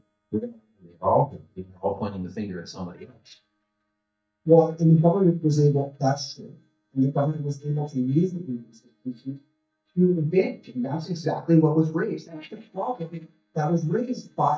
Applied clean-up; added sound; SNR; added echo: neural mask model DeepFilterNet 3.